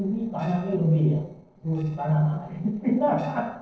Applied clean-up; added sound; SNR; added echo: neural separator model SepFormer DNS4.